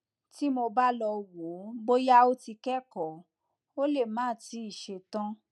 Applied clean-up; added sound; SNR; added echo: none; none; none; none.